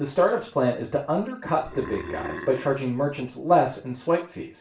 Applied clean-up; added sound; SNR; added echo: none; Burping, eructation; 12 dB; reverberation time 0.3 s.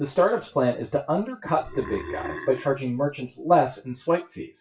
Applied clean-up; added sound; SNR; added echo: classical method WPE with log-MMSE.